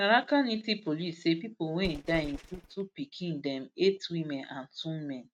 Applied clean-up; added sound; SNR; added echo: neural mask model RNNoise.